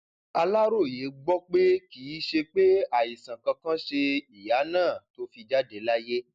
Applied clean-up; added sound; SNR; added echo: none; none; none; none.